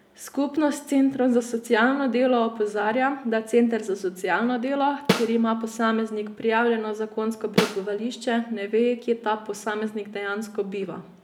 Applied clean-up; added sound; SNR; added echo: none; Snare drum; 4 dB; none.